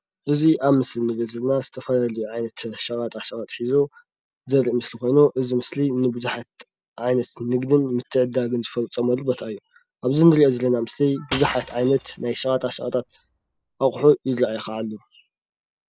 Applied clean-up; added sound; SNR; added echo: none; Shatter / Crushing; 15 dB; none.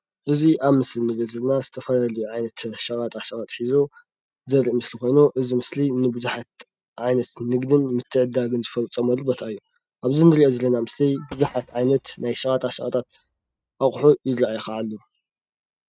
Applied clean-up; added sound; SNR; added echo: neural mask model RNNoise.